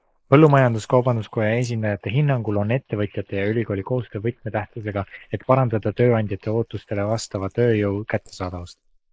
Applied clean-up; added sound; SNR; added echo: neural mask model Resemble Enhance denoiser.